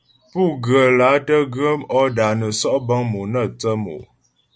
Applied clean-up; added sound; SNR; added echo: none; none; none; none.